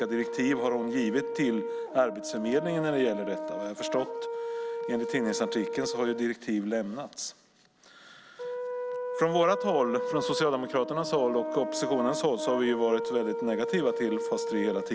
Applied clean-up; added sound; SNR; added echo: none; Brass instrument; 5 dB; none.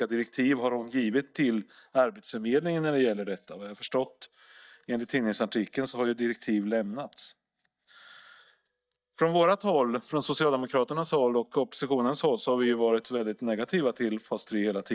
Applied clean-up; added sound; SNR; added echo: neural mask model DeepFilterNet 3.